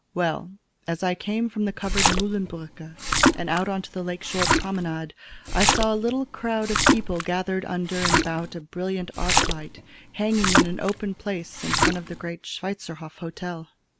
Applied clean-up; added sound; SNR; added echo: none; Splash, splatter; -2 dB; none.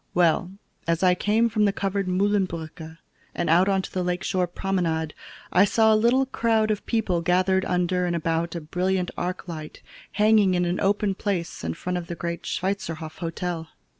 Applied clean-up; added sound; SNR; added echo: none; none; none; none.